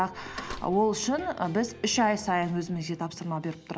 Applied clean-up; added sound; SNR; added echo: none; Slam; 18 dB; none.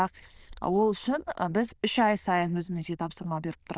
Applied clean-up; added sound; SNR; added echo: neural diffusion model UNIVERSE++.